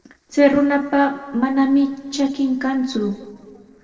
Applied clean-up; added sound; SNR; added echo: neural separator model SepFormer DNS4.